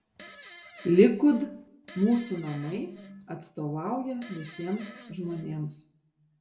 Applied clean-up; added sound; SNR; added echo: none; Fart; 18 dB; reverberation time 0.5 s.